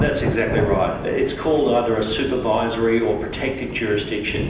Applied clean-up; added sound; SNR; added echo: none; Thunder / Rain; 7 dB; reverberation time 0.9 s.